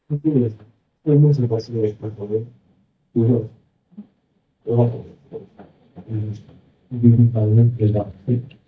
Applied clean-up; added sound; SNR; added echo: neural mask model DeepFilterNet 3.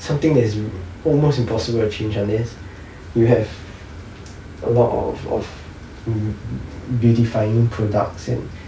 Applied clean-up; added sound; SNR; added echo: none; none; none; none.